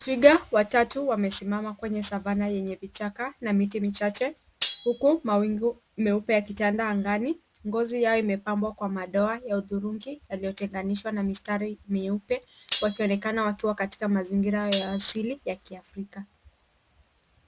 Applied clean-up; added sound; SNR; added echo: none; Cutlery, silverware; 13 dB; none.